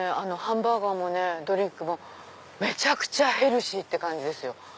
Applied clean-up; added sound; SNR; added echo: none; none; none; none.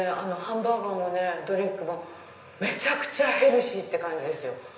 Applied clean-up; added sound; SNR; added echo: none; none; none; reverberation time 0.9 s.